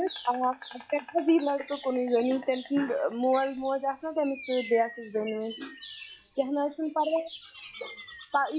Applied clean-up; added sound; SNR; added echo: classical method log-MMSE.